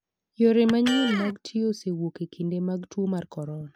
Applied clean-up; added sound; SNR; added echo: none; Electric guitar; 12 dB; none.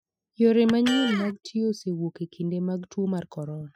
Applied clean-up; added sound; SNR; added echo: classical method Wiener filter.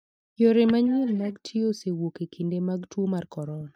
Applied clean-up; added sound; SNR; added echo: neural mask model DeepFilterNet 3.